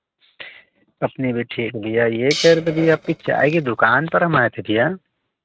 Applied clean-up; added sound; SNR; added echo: neural mask model RNNoise.